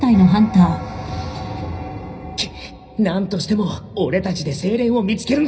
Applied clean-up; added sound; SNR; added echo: none; none; none; reverberation time 0.4 s.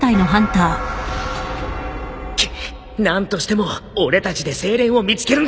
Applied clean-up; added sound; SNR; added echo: none; none; none; none.